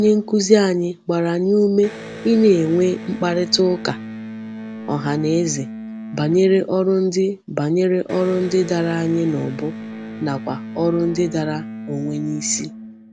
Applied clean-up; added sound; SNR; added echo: none; Electric guitar; 13 dB; none.